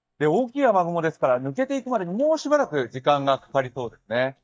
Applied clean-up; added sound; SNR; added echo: neural mask model DeepFilterNet 3.